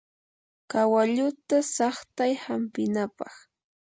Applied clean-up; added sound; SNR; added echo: none; none; none; none.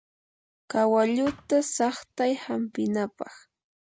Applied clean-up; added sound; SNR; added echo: none; Thump, thud; 15 dB; none.